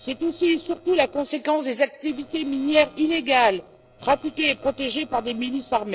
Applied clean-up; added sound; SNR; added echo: neural separator model SepFormer DNS4.